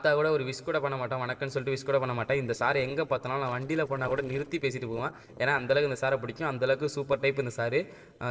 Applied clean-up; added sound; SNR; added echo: neural separator model SepFormer DNS4.